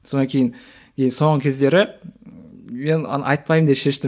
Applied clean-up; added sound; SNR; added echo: none; none; none; none.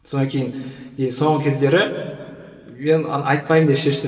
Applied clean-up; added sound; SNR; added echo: none; none; none; reverberation time 2.0 s.